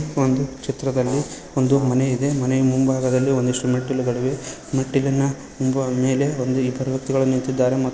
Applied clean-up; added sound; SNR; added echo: none; Brass instrument; 15 dB; none.